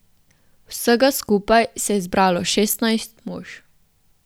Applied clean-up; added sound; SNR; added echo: none; none; none; none.